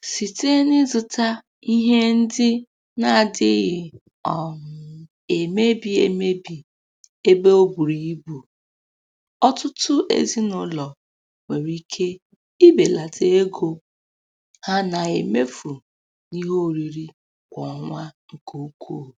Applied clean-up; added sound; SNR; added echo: none; none; none; none.